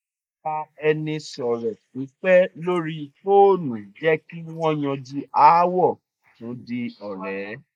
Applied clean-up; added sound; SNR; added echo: neural mask model Resemble Enhance denoiser.